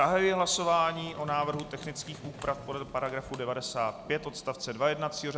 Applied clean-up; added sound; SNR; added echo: none; Vehicle + Crushing; 17 dB; none.